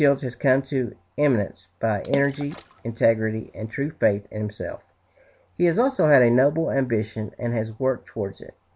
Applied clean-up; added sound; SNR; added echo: none; Water / Splash, splatter; 15 dB; none.